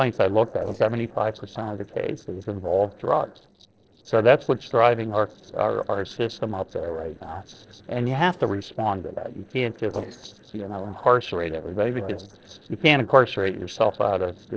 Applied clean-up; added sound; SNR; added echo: neural separator model SepFormer DNS4.